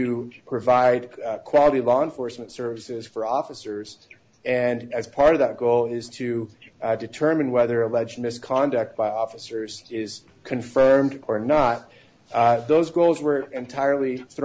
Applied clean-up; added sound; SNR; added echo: none; none; none; none.